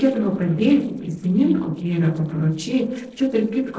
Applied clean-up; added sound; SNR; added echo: neural separator model SepFormer DNS4.